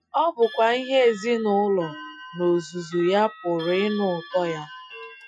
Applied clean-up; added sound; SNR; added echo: classical method Wiener filter.